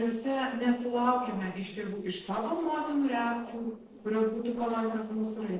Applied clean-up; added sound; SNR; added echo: neural separator model SepFormer DNS4.